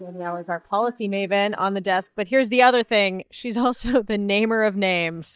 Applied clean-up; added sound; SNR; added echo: neural mask model DeepFilterNet 3.